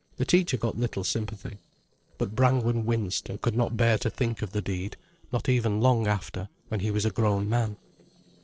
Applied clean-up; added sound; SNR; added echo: neural separator model SepFormer DNS4.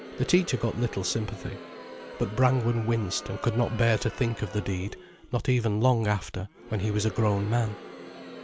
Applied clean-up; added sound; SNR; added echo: none; Crowd; 15 dB; none.